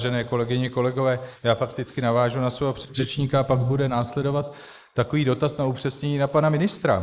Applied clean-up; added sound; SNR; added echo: neural mask model Resemble Enhance denoiser.